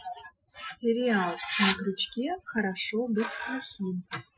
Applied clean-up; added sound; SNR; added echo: classical method Wiener filter.